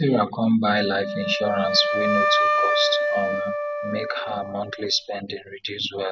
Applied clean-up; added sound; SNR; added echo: none; Wind instrument, woodwind instrument; 1 dB; none.